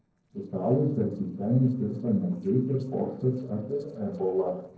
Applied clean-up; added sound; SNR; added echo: neural separator model SepFormer DNS4.